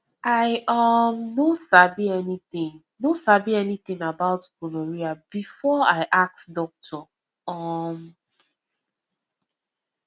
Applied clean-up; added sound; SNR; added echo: none; none; none; none.